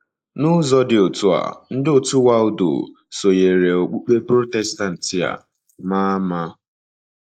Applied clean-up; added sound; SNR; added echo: neural mask model Resemble Enhance denoiser.